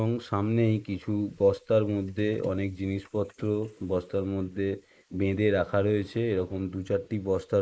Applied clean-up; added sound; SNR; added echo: neural mask model Resemble Enhance denoiser.